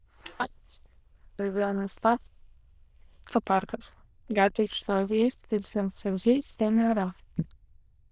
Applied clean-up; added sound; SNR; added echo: neural diffusion model UNIVERSE++.